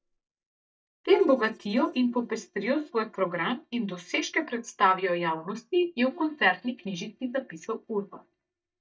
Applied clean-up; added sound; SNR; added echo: neural mask model DeepFilterNet 3.